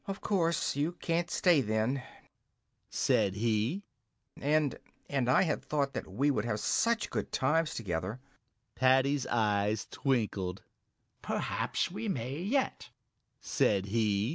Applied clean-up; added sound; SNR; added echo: none; none; none; none.